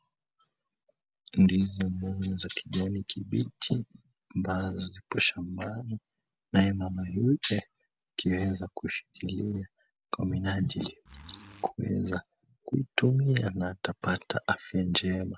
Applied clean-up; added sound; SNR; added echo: none; Zipper (clothing); 19 dB; none.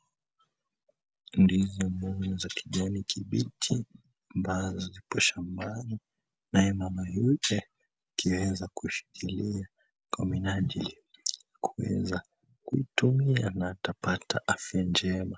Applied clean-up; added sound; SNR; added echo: none; none; none; none.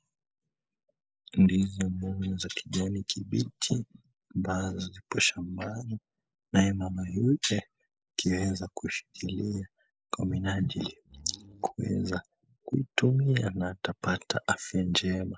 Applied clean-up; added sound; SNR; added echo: neural mask model Resemble Enhance denoiser.